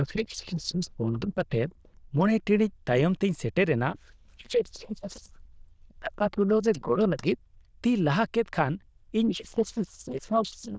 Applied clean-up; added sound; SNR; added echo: neural diffusion model UNIVERSE++.